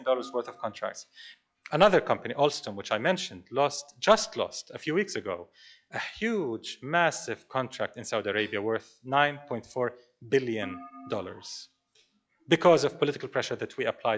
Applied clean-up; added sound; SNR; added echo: classical method log-MMSE.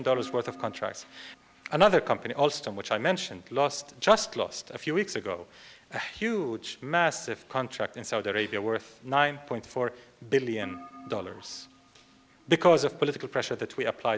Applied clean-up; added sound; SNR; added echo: none; Keyboard (musical); 19 dB; none.